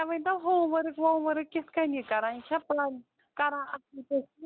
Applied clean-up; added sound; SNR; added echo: none; none; none; none.